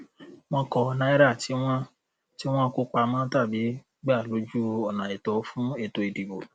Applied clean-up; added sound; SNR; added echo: none; none; none; none.